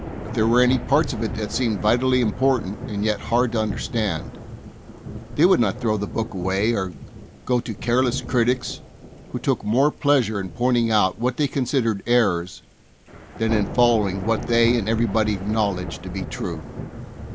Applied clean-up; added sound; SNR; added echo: none; Thunder / Rain; 10 dB; none.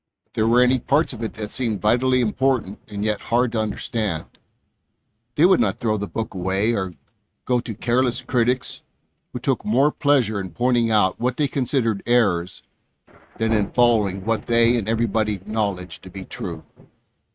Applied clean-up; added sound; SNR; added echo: neural mask model RNNoise.